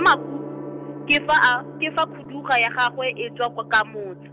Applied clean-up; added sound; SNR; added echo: none; Gong; 13 dB; none.